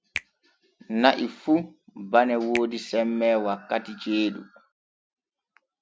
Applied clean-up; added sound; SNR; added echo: none; Finger snapping; 17 dB; none.